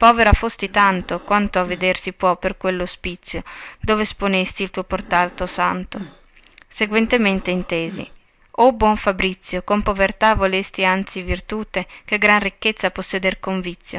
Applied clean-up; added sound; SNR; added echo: none; Breathing; 19 dB; none.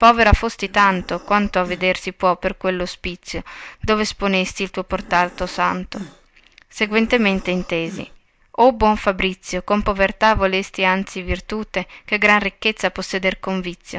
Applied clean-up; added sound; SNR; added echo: neural mask model DeepFilterNet 3.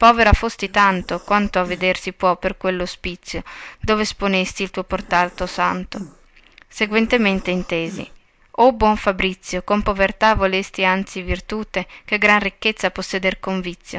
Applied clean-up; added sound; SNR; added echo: neural mask model Resemble Enhance denoiser.